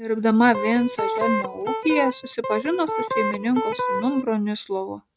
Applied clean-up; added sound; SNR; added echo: neural mask model RNNoise.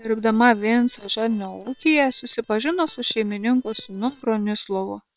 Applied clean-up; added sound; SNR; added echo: neural separator model SepFormer WHAM!.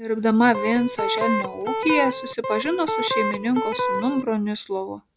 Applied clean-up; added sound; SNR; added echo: none; Electric guitar; 3 dB; none.